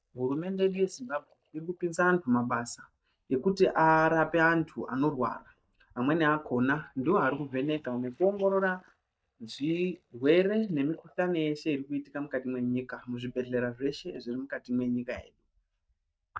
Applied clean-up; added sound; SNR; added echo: neural mask model DeepFilterNet 3.